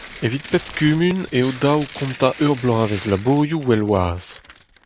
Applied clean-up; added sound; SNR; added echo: none; Tearing; 18 dB; none.